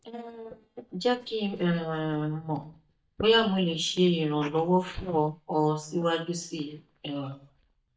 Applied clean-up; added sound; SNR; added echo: neural mask model DeepFilterNet 3.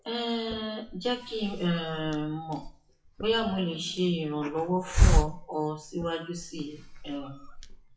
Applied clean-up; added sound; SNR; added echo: classical method WPE with log-MMSE.